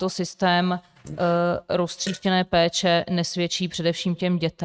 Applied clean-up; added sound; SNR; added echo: neural mask model RNNoise.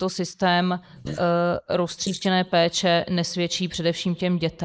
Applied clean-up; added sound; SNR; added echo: neural mask model Resemble Enhance denoiser.